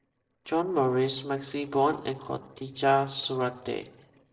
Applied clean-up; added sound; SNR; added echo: neural separator model SepFormer DNS4.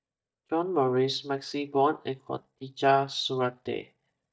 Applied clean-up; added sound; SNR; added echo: neural mask model DeepFilterNet 3.